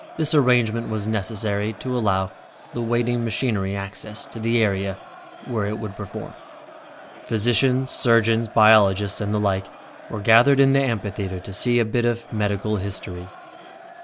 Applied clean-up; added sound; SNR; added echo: none; Crowd; 19 dB; none.